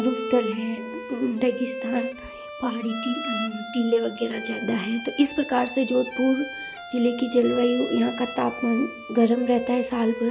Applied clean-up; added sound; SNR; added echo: none; Bowed string instrument; 10 dB; none.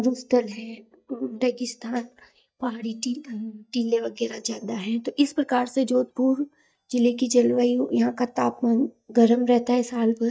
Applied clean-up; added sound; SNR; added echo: neural mask model DeepFilterNet 3.